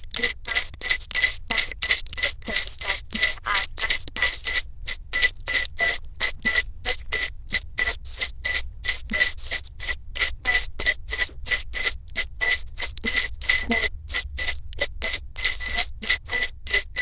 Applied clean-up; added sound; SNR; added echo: neural diffusion model UNIVERSE++.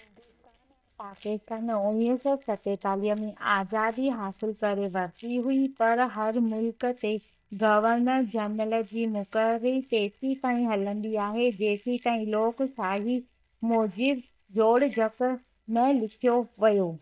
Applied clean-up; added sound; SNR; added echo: neural mask model DeepFilterNet 3.